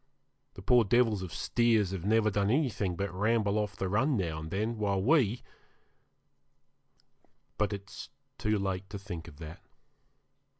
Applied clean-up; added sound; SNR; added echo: none; none; none; none.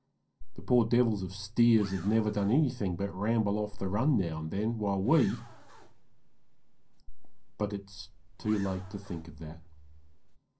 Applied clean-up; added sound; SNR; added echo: none; Zipper (clothing); 12 dB; reverberation time 0.3 s.